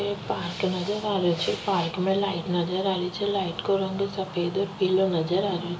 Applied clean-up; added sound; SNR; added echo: none; none; none; none.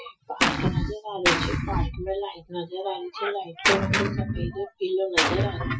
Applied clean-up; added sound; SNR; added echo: classical method Wiener filter.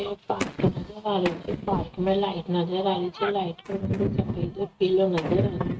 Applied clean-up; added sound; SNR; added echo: neural mask model RNNoise.